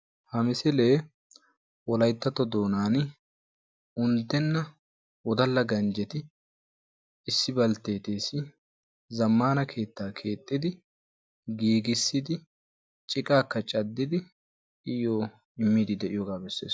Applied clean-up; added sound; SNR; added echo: none; none; none; none.